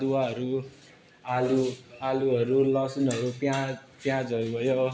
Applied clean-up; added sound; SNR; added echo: none; none; none; none.